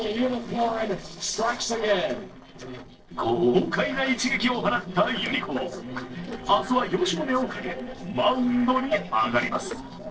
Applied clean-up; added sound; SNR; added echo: neural separator model SepFormer DNS4.